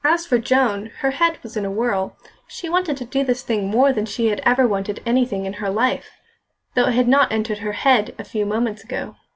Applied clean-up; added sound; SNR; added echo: none; none; none; none.